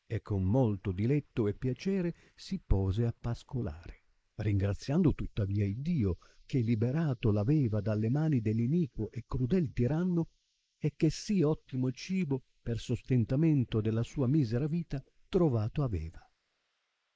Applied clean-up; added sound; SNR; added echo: neural mask model Resemble Enhance denoiser.